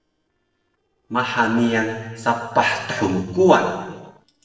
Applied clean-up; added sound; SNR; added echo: neural separator model SepFormer DNS4.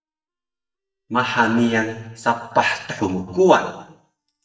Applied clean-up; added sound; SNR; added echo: neural mask model DeepFilterNet 3.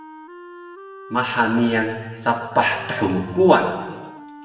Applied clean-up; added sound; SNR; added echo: none; Wind instrument, woodwind instrument; 19 dB; reverberation time 1.2 s.